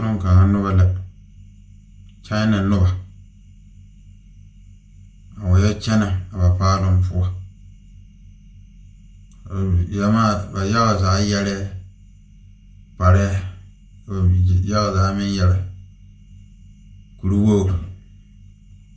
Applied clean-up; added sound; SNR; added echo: none; none; none; reverberation time 0.3 s.